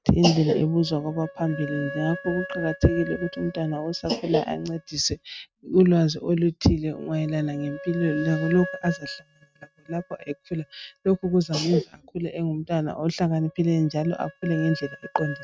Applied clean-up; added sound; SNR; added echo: neural mask model RNNoise.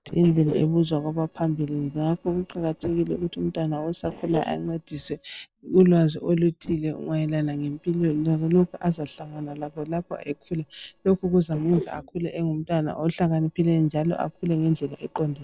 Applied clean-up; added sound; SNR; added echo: neural separator model SepFormer DNS4.